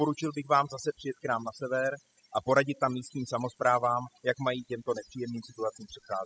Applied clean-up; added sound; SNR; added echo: classical method spectral subtraction.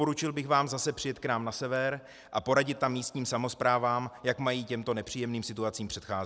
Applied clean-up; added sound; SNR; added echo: none; none; none; none.